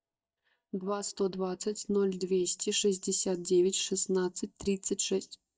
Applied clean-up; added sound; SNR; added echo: neural mask model DeepFilterNet 3.